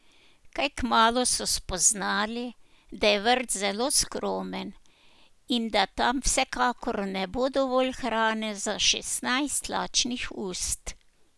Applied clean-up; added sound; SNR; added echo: none; none; none; none.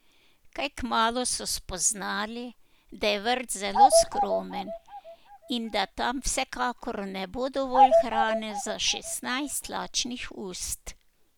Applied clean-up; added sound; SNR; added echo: none; Bird vocalization, bird call, bird song; -4 dB; none.